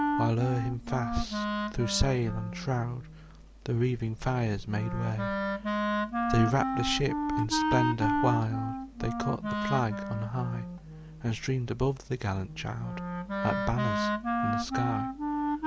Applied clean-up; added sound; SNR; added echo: none; Wind instrument, woodwind instrument; 1 dB; none.